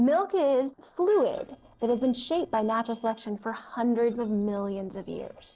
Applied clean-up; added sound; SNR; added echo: neural separator model SepFormer DNS4.